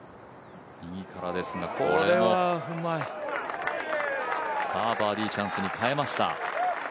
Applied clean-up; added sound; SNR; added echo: none; none; none; none.